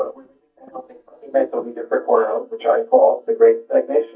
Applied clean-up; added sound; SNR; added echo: neural mask model DeepFilterNet 3.